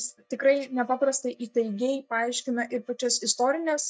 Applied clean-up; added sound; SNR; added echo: neural mask model DeepFilterNet 3.